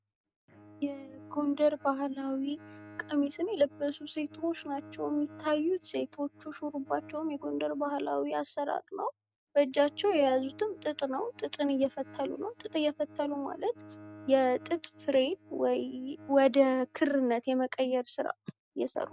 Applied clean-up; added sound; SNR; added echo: neural mask model RNNoise.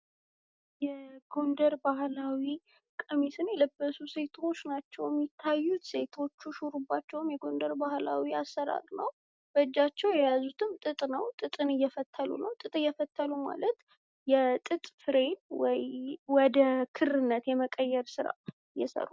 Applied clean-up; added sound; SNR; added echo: none; none; none; none.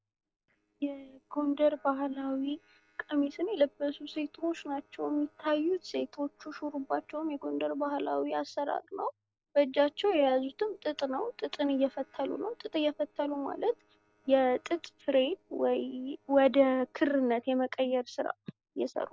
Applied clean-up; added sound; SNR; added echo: neural separator model SepFormer DNS4.